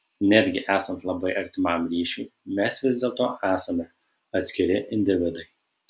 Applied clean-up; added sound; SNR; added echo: none; none; none; none.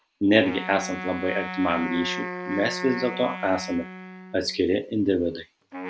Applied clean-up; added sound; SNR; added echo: none; Wind instrument, woodwind instrument; 9 dB; none.